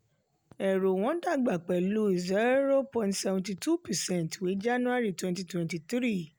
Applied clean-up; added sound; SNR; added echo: none; none; none; none.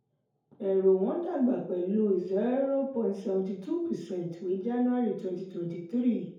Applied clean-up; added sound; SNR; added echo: none; none; none; reverberation time 2.3 s.